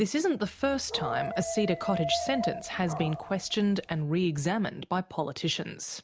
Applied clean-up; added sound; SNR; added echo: none; Dog; 6 dB; none.